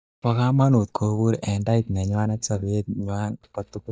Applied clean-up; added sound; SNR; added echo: neural mask model DeepFilterNet 3.